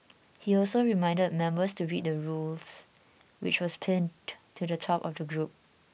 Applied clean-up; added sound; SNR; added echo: none; none; none; none.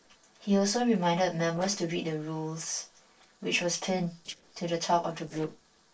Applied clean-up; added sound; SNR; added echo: neural separator model SepFormer DNS4.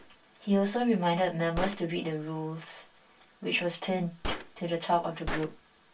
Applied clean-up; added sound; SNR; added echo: none; Gunshot, gunfire; 11 dB; reverberation time 0.2 s.